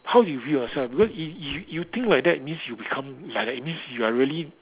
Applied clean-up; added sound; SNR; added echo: none; Raindrop / Drip; 20 dB; none.